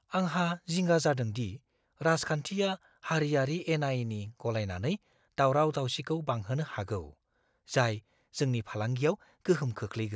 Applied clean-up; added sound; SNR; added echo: none; none; none; none.